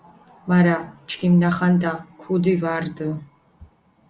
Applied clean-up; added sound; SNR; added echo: none; none; none; none.